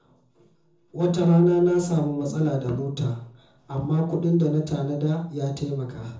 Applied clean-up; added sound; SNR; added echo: none; none; none; reverberation time 0.5 s.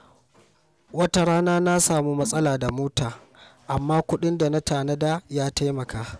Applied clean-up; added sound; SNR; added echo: none; none; none; none.